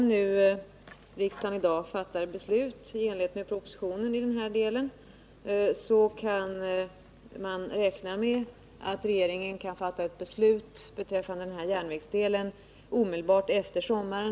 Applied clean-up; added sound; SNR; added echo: none; none; none; none.